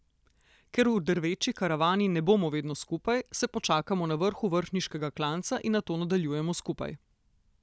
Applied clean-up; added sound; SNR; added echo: none; none; none; none.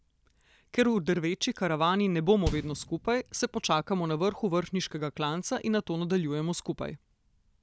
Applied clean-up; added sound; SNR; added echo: none; Bass drum; 12 dB; none.